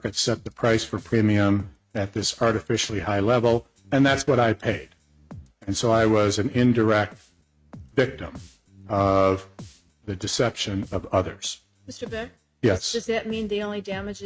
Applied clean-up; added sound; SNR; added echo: neural mask model RNNoise.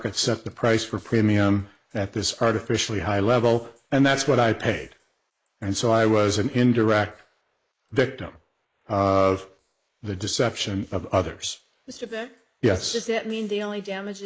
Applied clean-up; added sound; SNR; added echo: neural mask model Resemble Enhance denoiser.